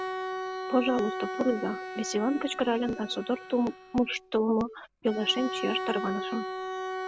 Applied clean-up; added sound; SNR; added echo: none; Bowed string instrument; 7 dB; none.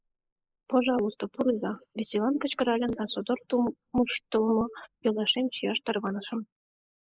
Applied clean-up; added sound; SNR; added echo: neural mask model Resemble Enhance denoiser.